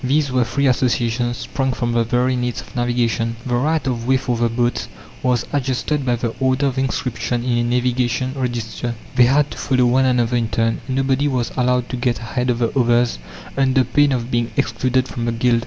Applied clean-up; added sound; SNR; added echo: none; none; none; none.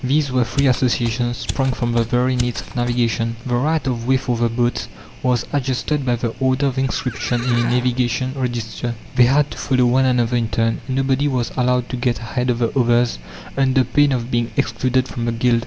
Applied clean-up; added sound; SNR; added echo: none; Livestock, farm animals, working animals + Mechanisms; 13 dB; none.